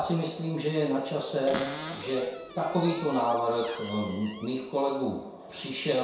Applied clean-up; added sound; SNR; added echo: none; Cupboard open or close; 10 dB; reverberation time 0.7 s.